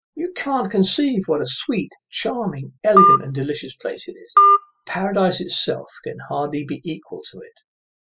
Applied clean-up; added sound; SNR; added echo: classical method spectral subtraction.